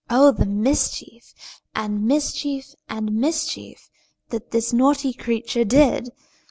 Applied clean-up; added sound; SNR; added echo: none; none; none; none.